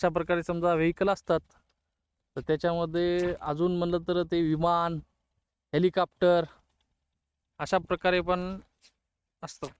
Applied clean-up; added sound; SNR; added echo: neural mask model RNNoise.